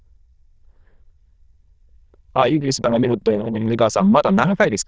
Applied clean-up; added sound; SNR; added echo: neural diffusion model UNIVERSE++.